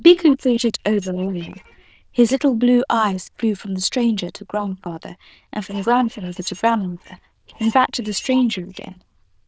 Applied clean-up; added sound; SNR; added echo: neural diffusion model UNIVERSE++.